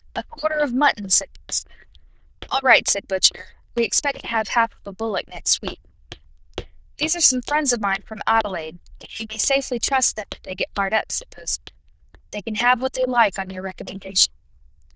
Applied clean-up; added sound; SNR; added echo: neural diffusion model UNIVERSE++.